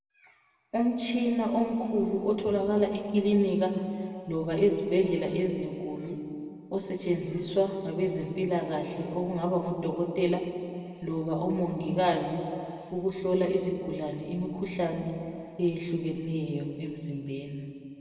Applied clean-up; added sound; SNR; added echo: none; none; none; reverberation time 2.3 s.